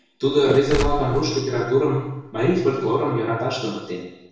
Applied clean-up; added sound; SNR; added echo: none; Mechanisms; 8 dB; reverberation time 0.9 s.